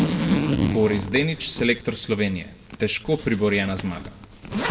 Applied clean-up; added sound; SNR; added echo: none; Zipper (clothing); 3 dB; reverberation time 1.3 s.